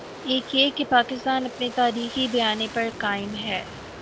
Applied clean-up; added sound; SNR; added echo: none; Aircraft; 14 dB; none.